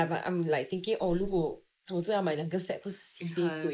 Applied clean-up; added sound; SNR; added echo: neural mask model Resemble Enhance denoiser.